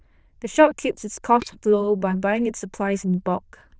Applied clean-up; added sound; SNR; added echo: neural diffusion model UNIVERSE++.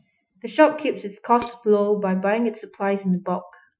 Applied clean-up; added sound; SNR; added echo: classical method Wiener filter.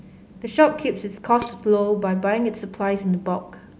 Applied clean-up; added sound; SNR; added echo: none; Dishes, pots, and pans; 18 dB; none.